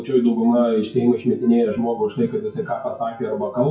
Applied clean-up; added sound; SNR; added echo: classical method WPE with log-MMSE.